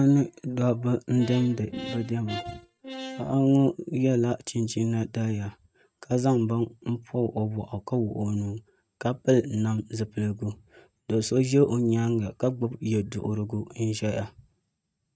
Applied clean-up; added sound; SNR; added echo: neural mask model RNNoise.